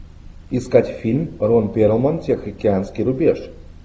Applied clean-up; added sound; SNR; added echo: none; none; none; none.